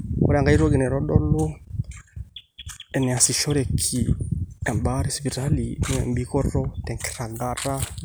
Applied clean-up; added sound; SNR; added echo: none; none; none; none.